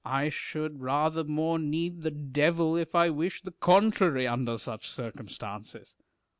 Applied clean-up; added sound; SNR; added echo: none; none; none; none.